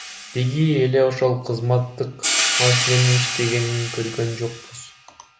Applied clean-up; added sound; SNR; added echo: none; Hi-hat; 5 dB; none.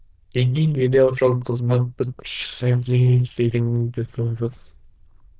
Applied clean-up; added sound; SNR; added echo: neural diffusion model UNIVERSE++.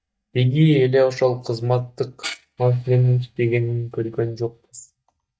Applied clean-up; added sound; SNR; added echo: neural mask model DeepFilterNet 3.